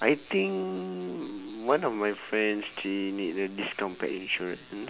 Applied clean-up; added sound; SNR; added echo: none; none; none; none.